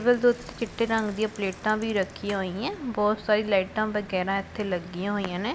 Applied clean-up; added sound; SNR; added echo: none; Bicycle; 19 dB; none.